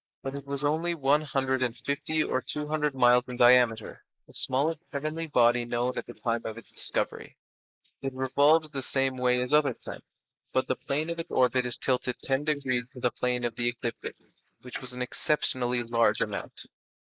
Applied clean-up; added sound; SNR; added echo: neural mask model Resemble Enhance denoiser.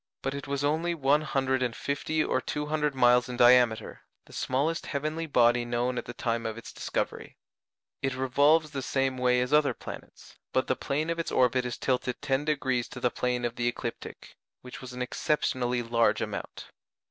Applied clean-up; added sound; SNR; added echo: none; none; none; none.